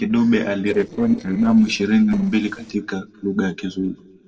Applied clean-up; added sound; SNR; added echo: neural separator model SepFormer DNS4.